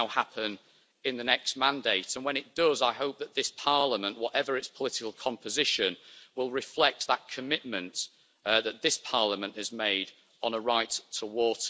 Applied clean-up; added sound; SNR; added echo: none; none; none; none.